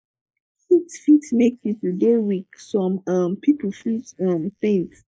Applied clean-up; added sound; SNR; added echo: neural mask model Resemble Enhance denoiser.